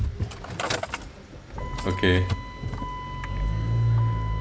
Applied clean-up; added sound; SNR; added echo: none; Slam / Engine starting; -4 dB; none.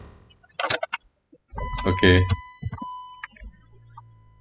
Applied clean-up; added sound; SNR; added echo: classical method spectral subtraction.